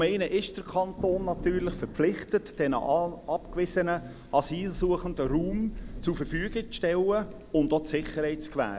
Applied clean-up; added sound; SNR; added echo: none; Thunder; 12 dB; none.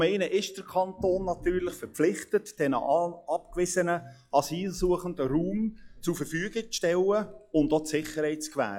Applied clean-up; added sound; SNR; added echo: classical method log-MMSE.